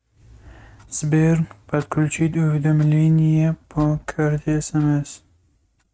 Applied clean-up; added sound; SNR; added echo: neural mask model RNNoise.